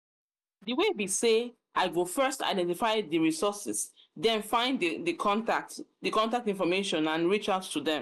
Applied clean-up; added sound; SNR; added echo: none; none; none; none.